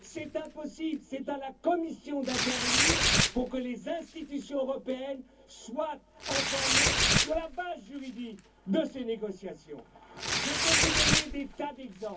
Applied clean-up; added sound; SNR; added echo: none; Tearing; -4 dB; reverberation time 0.3 s.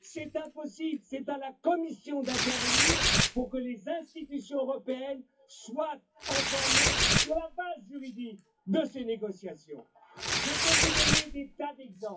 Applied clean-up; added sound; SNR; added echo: classical method WPE with log-MMSE.